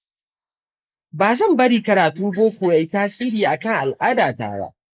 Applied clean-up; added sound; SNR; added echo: neural mask model Resemble Enhance denoiser.